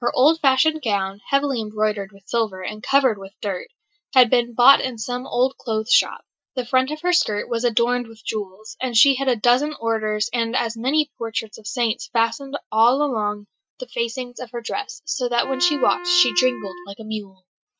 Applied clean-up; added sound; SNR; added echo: classical method Wiener filter.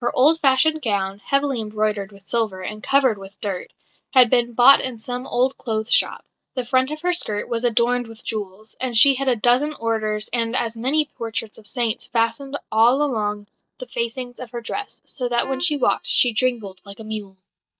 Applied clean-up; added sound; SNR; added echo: neural mask model DeepFilterNet 3.